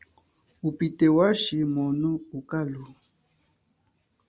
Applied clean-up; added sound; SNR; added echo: none; none; none; none.